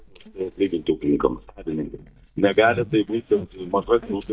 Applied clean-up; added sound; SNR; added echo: neural mask model DeepFilterNet 3.